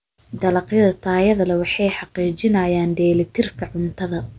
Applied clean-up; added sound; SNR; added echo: none; none; none; none.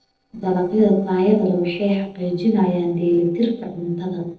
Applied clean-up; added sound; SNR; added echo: neural separator model SepFormer DNS4.